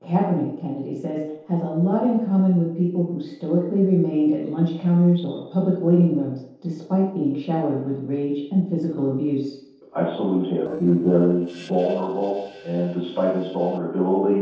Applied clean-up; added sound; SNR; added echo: neural separator model SepFormer DNS4.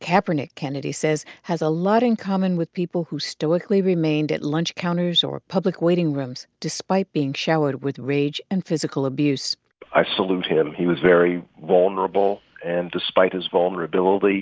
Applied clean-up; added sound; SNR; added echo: none; none; none; none.